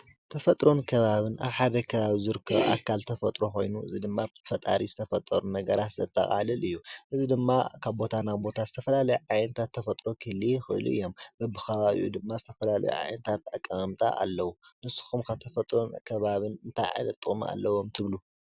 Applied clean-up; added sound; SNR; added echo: none; none; none; none.